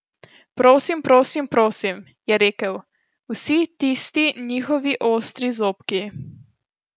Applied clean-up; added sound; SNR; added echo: none; none; none; none.